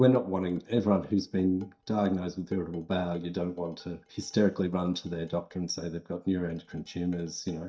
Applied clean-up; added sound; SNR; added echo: neural mask model DeepFilterNet 3.